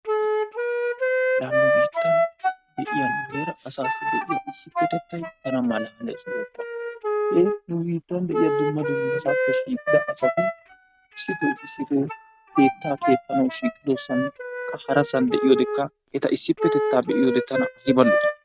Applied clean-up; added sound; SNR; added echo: neural mask model RNNoise.